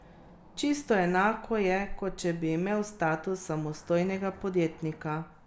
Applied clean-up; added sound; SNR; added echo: none; Cricket / Motor vehicle (road); 18 dB; none.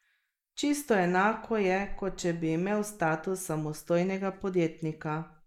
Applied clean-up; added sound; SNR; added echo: neural mask model Resemble Enhance denoiser.